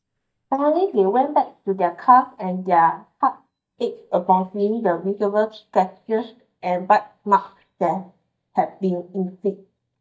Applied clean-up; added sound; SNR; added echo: neural mask model DeepFilterNet 3.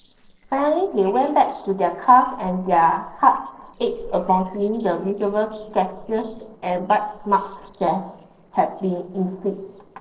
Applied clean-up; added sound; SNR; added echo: neural separator model SepFormer DNS4.